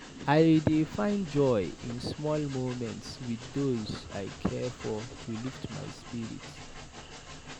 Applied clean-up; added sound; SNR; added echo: none; Train; 14 dB; none.